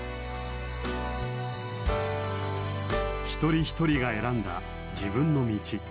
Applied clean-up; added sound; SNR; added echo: none; none; none; none.